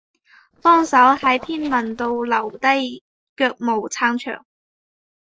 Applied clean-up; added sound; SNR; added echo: neural separator model SepFormer DNS4.